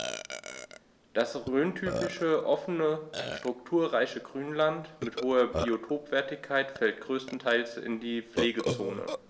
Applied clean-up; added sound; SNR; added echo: none; Burping, eructation; 8 dB; none.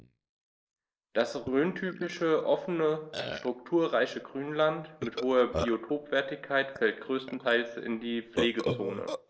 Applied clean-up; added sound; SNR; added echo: neural mask model Resemble Enhance denoiser.